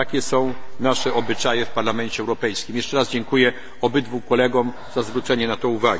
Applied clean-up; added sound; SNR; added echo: none; Breathing; 7 dB; none.